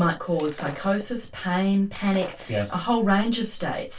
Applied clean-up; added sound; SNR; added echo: none; Shatter; 18 dB; reverberation time 0.2 s.